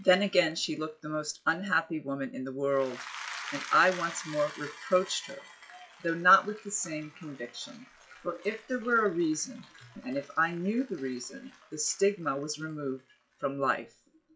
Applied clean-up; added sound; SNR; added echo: classical method WPE with log-MMSE.